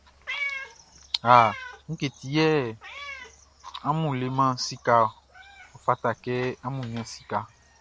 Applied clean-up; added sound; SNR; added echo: none; Meow; 14 dB; none.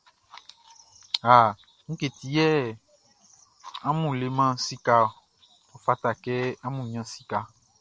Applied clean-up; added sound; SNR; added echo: none; none; none; none.